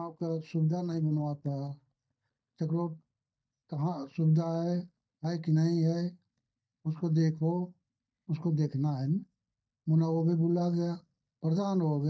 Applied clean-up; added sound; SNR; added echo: neural mask model DeepFilterNet 3.